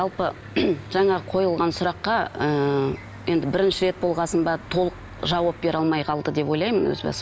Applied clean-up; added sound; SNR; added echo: none; Church bell / Traffic noise, roadway noise; 19 dB; none.